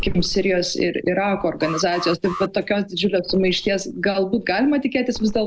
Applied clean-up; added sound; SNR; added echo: none; Alarm + Thump, thud; 12 dB; none.